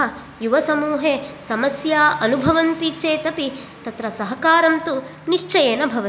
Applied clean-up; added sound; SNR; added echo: none; none; none; none.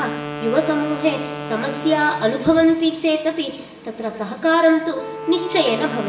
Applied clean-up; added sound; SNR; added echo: none; Wind instrument, woodwind instrument; 12 dB; reverberation time 0.9 s.